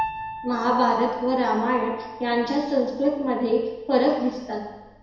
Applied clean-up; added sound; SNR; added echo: none; Piano; 13 dB; reverberation time 1.0 s.